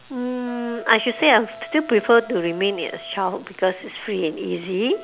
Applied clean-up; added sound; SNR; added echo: none; Wind instrument, woodwind instrument; 20 dB; none.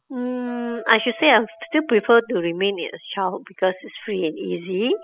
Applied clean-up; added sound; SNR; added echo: classical method spectral subtraction.